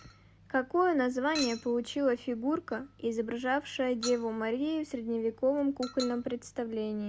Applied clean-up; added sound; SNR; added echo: none; Chink, clink; 16 dB; none.